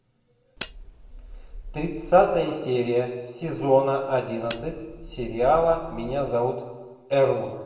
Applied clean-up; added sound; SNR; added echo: none; Cutlery, silverware; 12 dB; reverberation time 1.2 s.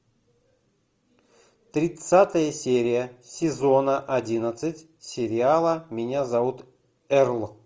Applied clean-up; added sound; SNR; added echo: none; none; none; none.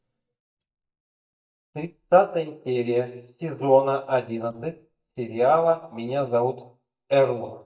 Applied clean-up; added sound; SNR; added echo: neural mask model DeepFilterNet 3.